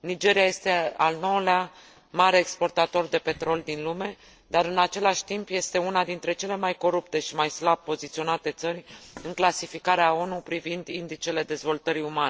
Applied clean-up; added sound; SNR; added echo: neural separator model SepFormer DNS4.